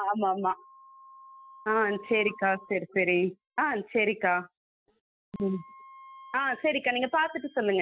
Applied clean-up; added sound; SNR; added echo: classical method Wiener filter.